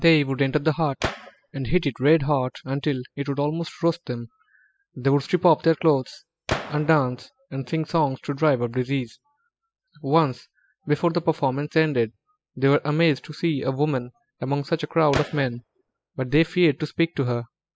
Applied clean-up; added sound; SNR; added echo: classical method spectral subtraction.